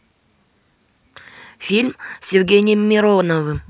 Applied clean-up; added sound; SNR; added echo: none; none; none; none.